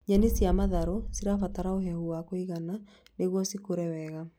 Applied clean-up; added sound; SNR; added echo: none; Boom; 2 dB; none.